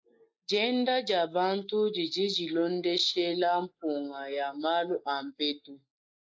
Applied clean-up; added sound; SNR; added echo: neural mask model Resemble Enhance denoiser.